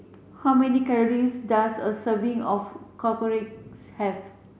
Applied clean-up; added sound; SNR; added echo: none; none; none; none.